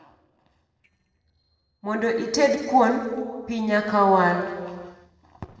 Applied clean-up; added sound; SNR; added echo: neural separator model SepFormer DNS4.